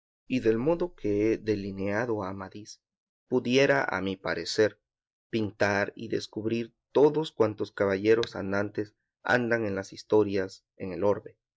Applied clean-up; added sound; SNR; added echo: none; none; none; none.